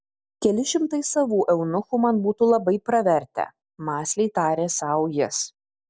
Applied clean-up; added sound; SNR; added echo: none; none; none; none.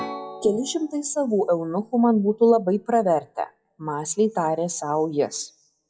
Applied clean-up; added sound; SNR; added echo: classical method WPE with log-MMSE.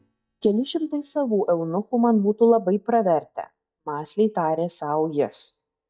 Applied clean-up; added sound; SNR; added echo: neural mask model DeepFilterNet 3.